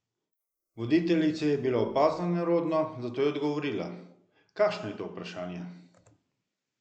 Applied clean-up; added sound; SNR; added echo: neural mask model Resemble Enhance denoiser.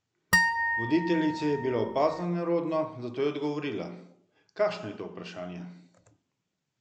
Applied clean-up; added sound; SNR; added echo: none; Harp; -1 dB; none.